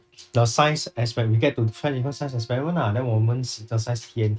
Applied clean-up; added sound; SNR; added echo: neural mask model RNNoise.